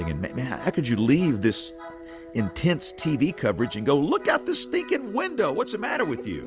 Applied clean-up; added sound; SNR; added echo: none; none; none; none.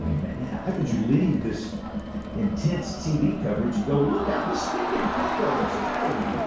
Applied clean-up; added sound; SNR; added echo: none; Crowd; 3 dB; reverberation time 0.6 s.